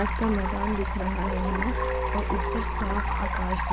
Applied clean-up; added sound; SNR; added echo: none; Musical instrument + Stream; -4 dB; none.